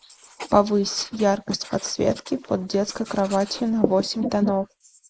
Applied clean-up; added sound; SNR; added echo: neural mask model Resemble Enhance denoiser.